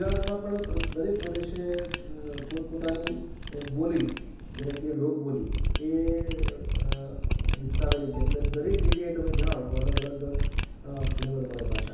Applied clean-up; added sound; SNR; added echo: none; Mechanisms; -3 dB; reverberation time 2.2 s.